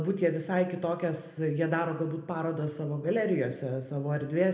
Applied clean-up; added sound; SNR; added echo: none; none; none; reverberation time 0.7 s.